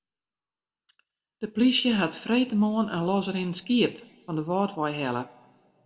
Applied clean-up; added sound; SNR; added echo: none; none; none; reverberation time 0.5 s.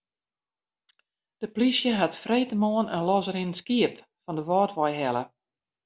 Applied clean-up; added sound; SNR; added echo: none; none; none; none.